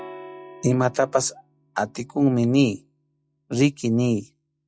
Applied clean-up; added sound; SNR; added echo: classical method log-MMSE.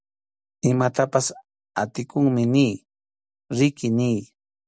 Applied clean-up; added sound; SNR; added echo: none; none; none; none.